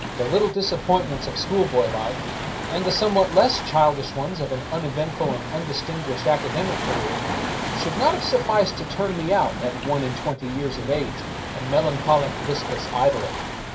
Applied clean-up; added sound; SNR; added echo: none; Waves, surf; 6 dB; reverberation time 0.3 s.